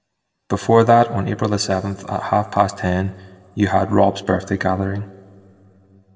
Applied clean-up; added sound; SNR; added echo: none; none; none; reverberation time 1.3 s.